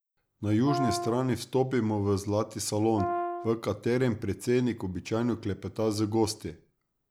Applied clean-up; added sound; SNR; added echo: none; Brass instrument; 5 dB; none.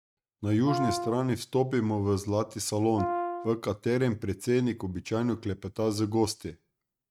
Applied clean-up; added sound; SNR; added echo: neural mask model RNNoise.